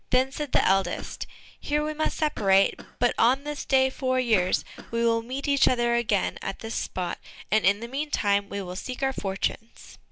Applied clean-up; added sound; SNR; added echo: none; Cough; 19 dB; none.